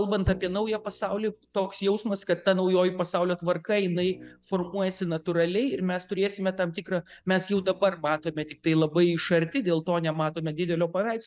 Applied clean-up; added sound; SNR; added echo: neural mask model DeepFilterNet 3.